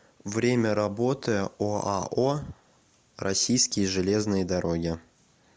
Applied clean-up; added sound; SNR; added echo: none; none; none; none.